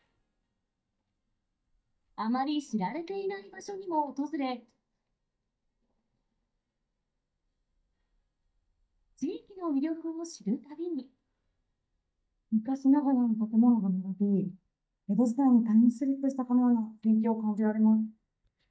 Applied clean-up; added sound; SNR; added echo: neural mask model DeepFilterNet 3.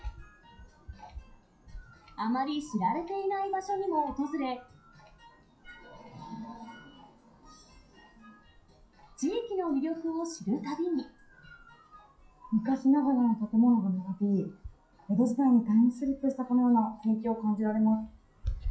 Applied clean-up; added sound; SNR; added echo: classical method WPE with log-MMSE.